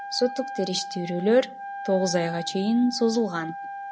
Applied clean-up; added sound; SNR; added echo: none; Wind instrument, woodwind instrument; 11 dB; none.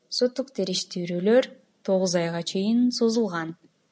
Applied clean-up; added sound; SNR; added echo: none; none; none; none.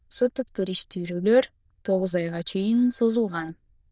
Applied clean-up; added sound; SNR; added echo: neural diffusion model UNIVERSE++.